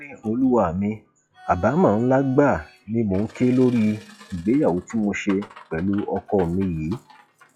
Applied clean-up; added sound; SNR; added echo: classical method log-MMSE.